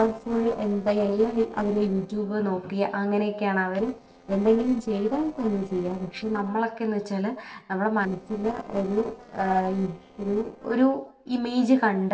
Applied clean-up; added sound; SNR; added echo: neural separator model SepFormer DNS4.